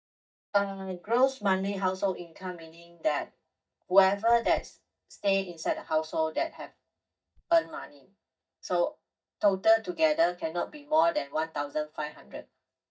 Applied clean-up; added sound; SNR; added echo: neural mask model DeepFilterNet 3.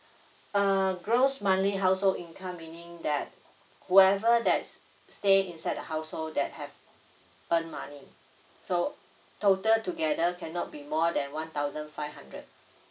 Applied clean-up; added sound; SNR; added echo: none; none; none; none.